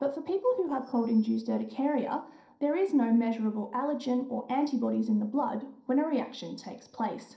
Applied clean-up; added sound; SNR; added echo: neural separator model SepFormer DNS4.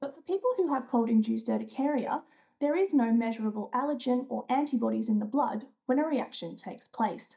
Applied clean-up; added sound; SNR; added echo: neural mask model DeepFilterNet 3.